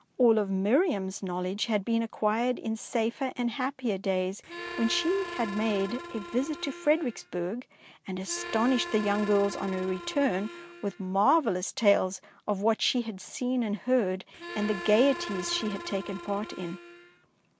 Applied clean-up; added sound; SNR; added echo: none; Harmonica; 11 dB; none.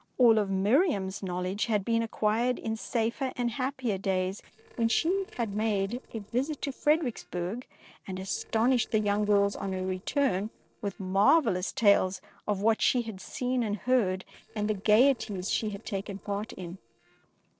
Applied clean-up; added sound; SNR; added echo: neural separator model SepFormer DNS4.